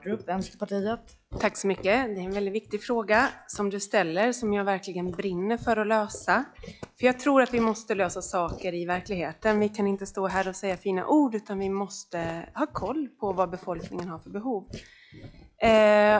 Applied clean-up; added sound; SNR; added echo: classical method log-MMSE.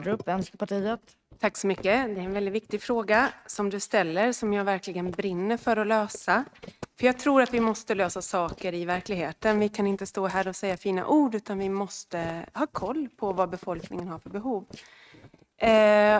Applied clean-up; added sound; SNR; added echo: neural mask model RNNoise.